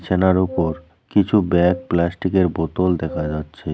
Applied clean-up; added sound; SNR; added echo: none; Wind instrument, woodwind instrument; 13 dB; none.